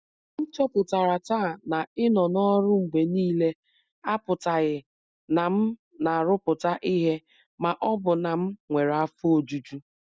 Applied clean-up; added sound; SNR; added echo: none; none; none; none.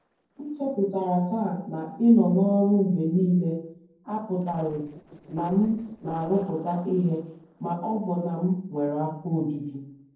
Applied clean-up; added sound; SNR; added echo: neural separator model SepFormer DNS4.